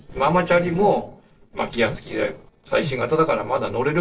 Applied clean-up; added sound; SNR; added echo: neural separator model SepFormer DNS4.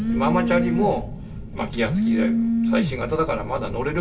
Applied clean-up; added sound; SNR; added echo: none; Telephone; -1 dB; reverberation time 0.1 s.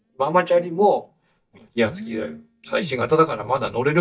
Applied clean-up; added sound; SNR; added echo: neural mask model DeepFilterNet 3.